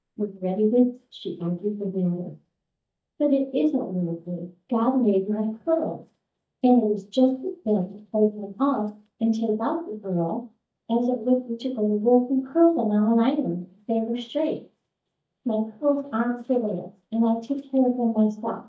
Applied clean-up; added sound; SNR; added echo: neural mask model DeepFilterNet 3.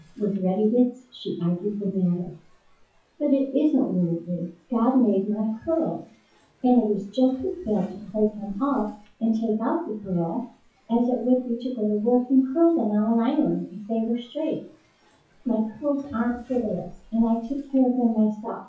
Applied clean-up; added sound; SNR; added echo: classical method WPE with log-MMSE.